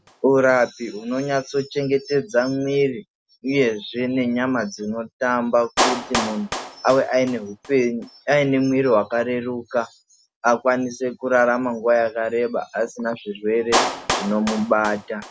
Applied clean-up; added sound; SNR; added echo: none; Clapping; 10 dB; none.